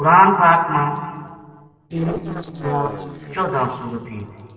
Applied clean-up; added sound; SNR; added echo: neural separator model SepFormer DNS4.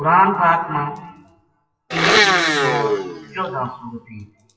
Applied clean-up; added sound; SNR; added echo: classical method WPE with log-MMSE.